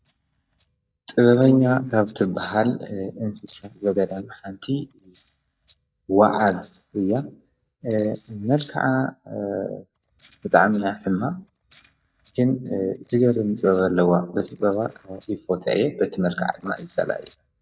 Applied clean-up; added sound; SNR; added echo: neural mask model DeepFilterNet 3.